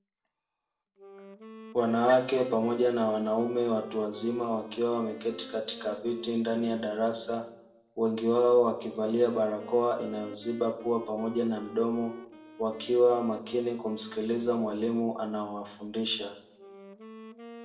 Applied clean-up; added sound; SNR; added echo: none; Wind instrument, woodwind instrument; 19 dB; reverberation time 0.6 s.